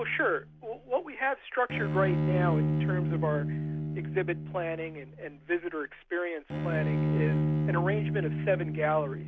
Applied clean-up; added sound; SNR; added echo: none; Bowed string instrument; -1 dB; none.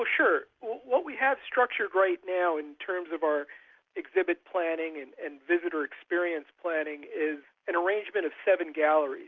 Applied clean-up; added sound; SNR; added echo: none; none; none; none.